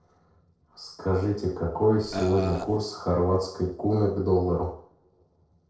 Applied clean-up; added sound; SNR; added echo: neural separator model SepFormer DNS4.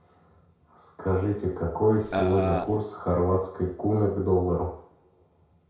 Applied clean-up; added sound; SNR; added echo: none; Burping, eructation; 2 dB; reverberation time 0.6 s.